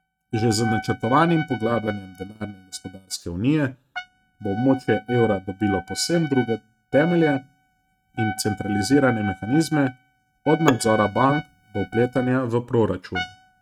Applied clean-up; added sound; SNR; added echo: neural mask model RNNoise.